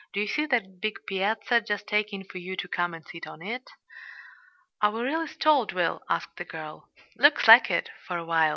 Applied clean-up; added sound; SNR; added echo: none; none; none; none.